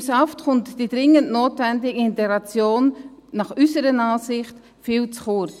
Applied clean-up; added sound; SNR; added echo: none; none; none; none.